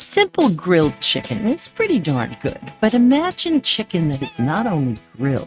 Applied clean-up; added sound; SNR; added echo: neural mask model RNNoise.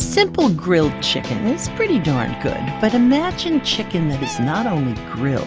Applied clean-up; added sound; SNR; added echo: none; Meow; 15 dB; none.